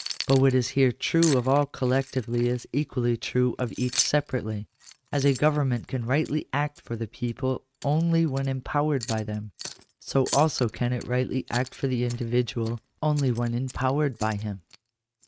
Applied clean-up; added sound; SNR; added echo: neural mask model RNNoise.